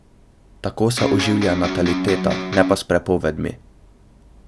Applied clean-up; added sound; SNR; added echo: none; Electric guitar; 2 dB; none.